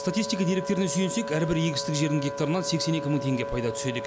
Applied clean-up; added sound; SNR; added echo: none; Wind instrument, woodwind instrument; 8 dB; none.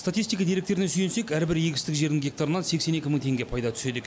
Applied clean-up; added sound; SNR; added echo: none; none; none; none.